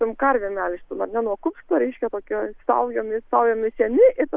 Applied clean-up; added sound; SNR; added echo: none; none; none; none.